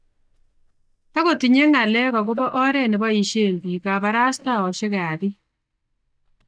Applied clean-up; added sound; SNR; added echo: neural mask model DeepFilterNet 3.